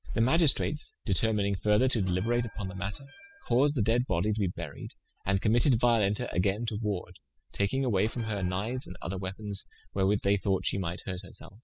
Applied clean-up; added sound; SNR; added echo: classical method spectral subtraction.